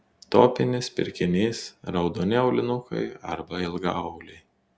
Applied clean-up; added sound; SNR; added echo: none; none; none; none.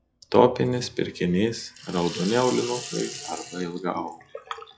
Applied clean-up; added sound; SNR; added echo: classical method log-MMSE.